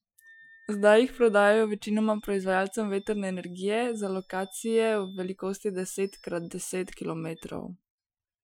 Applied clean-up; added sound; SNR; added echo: classical method Wiener filter.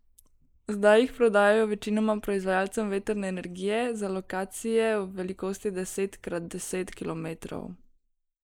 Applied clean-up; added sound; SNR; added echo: neural mask model Resemble Enhance denoiser.